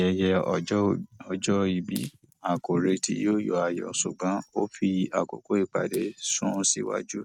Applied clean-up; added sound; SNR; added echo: neural mask model RNNoise.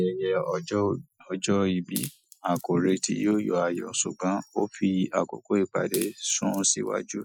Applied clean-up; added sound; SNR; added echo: classical method Wiener filter.